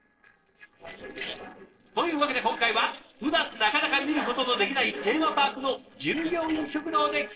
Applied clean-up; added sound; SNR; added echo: neural separator model SepFormer DNS4.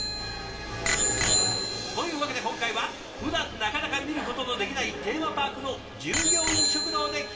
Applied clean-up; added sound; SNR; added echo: none; Bicycle bell; -1 dB; reverberation time 2.3 s.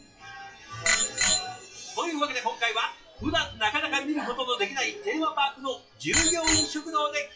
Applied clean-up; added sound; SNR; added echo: classical method WPE with log-MMSE.